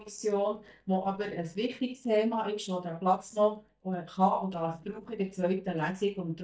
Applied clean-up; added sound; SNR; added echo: neural mask model DeepFilterNet 3.